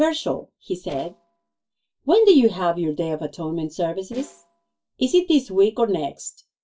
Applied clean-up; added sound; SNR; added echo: neural separator model SepFormer DNS4.